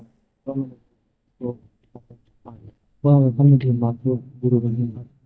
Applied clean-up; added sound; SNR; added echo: neural mask model DeepFilterNet 3.